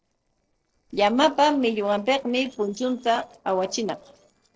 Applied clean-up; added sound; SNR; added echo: neural separator model SepFormer DNS4.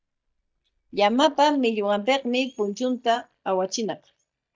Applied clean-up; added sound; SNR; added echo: neural mask model DeepFilterNet 3.